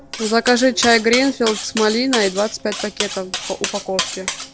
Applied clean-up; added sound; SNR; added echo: none; Cutlery, silverware; 8 dB; none.